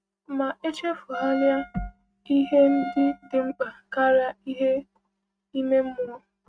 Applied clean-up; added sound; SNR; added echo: neural mask model RNNoise.